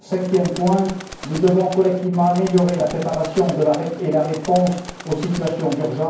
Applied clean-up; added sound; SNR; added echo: none; Bird; 17 dB; reverberation time 0.9 s.